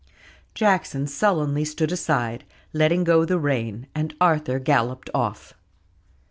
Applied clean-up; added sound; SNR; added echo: none; none; none; none.